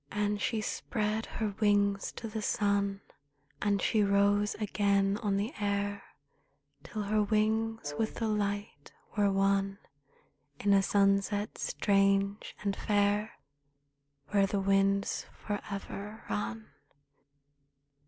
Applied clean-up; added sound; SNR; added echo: none; Brass instrument; 17 dB; none.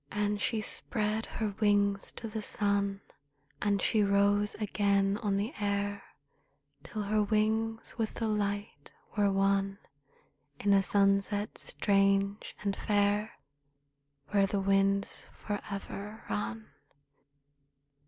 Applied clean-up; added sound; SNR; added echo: none; none; none; none.